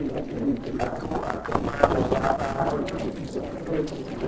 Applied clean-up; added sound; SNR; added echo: neural separator model SepFormer DNS4.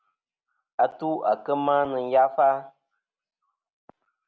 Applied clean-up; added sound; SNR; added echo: none; none; none; none.